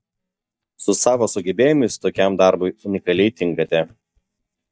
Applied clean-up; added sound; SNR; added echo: neural mask model DeepFilterNet 3.